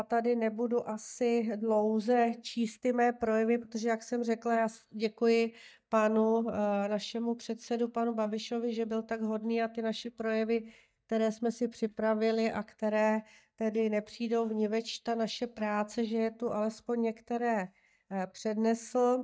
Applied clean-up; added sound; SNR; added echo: neural mask model DeepFilterNet 3.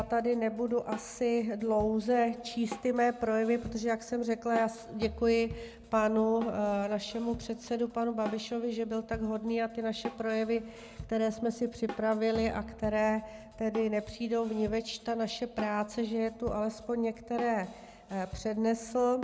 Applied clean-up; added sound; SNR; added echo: none; Drum kit; 16 dB; none.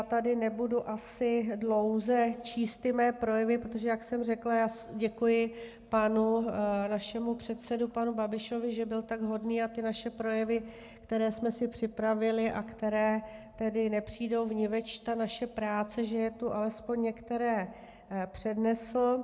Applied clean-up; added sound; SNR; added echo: none; none; none; none.